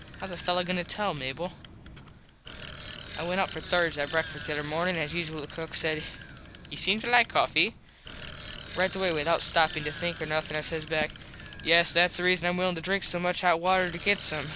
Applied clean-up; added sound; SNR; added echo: none; Bicycle; 13 dB; none.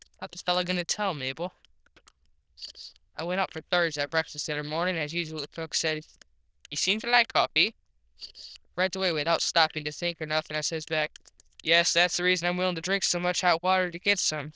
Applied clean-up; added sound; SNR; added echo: neural diffusion model UNIVERSE++.